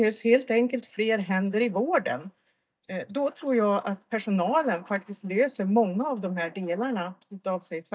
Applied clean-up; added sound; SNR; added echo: neural mask model DeepFilterNet 3.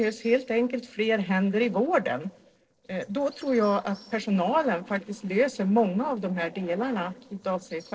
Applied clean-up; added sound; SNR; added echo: neural separator model SepFormer DNS4.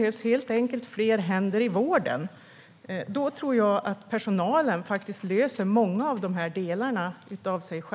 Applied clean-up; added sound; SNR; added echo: none; none; none; none.